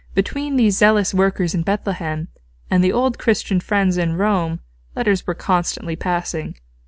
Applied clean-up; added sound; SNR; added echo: none; none; none; none.